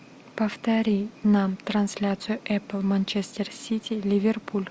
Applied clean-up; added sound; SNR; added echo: none; none; none; none.